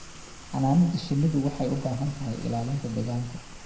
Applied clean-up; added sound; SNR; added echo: none; Rain; 14 dB; reverberation time 0.7 s.